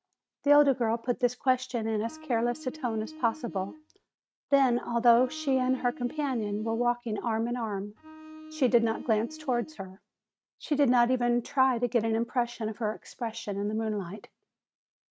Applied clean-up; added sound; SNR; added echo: neural mask model RNNoise.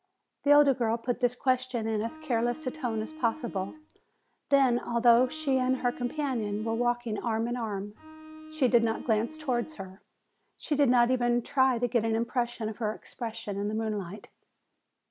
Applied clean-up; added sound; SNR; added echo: none; Bowed string instrument; 16 dB; none.